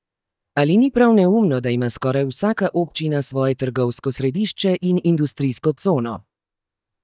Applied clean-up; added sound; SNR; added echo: neural mask model DeepFilterNet 3.